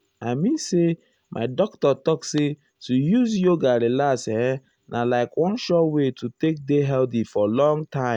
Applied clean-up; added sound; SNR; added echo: none; none; none; none.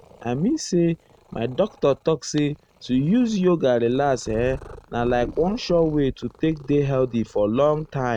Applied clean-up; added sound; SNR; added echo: neural mask model RNNoise.